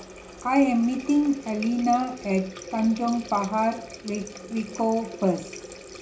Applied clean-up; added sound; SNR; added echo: none; Water tap, faucet; 15 dB; reverberation time 0.4 s.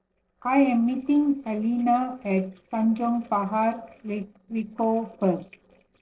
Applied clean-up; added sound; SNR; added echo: neural separator model SepFormer DNS4.